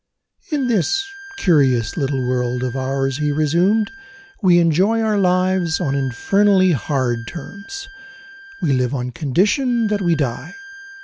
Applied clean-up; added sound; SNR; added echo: none; Bowed string instrument; 20 dB; none.